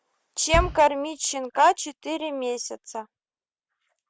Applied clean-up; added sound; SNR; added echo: none; Bass drum; 5 dB; none.